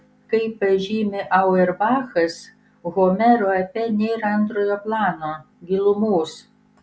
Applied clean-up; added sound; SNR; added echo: none; none; none; none.